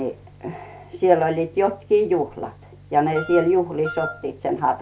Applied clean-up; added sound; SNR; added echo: none; Wind instrument, woodwind instrument; 12 dB; none.